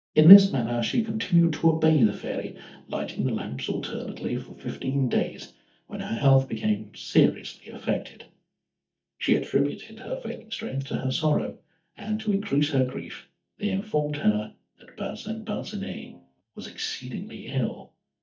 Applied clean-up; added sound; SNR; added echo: neural mask model DeepFilterNet 3.